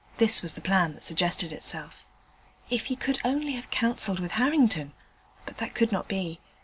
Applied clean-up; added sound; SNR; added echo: none; none; none; none.